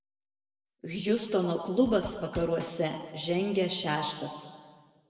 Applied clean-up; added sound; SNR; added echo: none; Drum / Drum kit; 12 dB; reverberation time 1.6 s.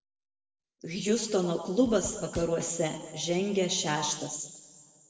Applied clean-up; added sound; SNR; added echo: neural separator model SepFormer DNS4.